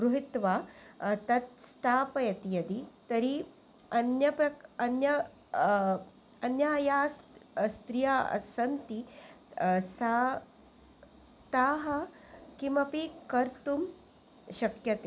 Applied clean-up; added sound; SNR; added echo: none; none; none; none.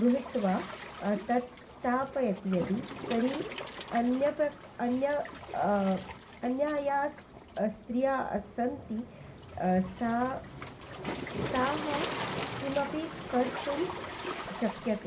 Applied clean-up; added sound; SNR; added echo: none; Waves, surf; 9 dB; reverberation time 0.2 s.